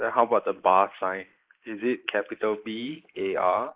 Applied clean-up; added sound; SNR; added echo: neural mask model Resemble Enhance denoiser.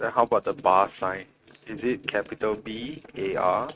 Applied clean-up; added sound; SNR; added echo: neural mask model RNNoise.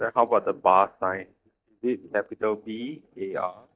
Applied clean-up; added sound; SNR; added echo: neural mask model DeepFilterNet 3.